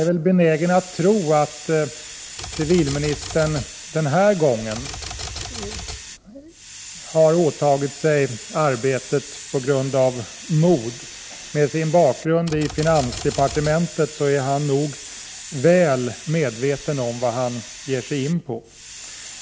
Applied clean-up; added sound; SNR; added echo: none; Hiss + Typewriter; 14 dB; none.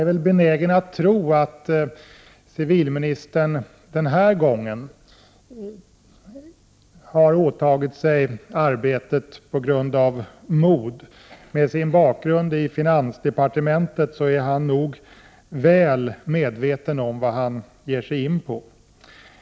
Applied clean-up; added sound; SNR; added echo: none; none; none; none.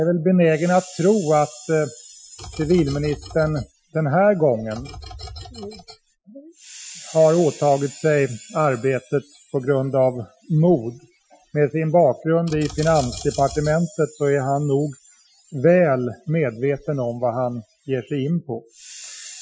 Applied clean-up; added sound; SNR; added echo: classical method Wiener filter.